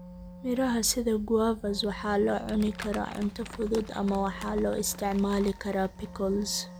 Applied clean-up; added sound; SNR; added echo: none; Crumpling, crinkling + Wind instrument, woodwind instrument; 16 dB; none.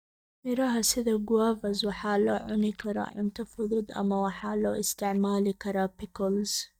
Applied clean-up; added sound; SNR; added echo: neural mask model DeepFilterNet 3.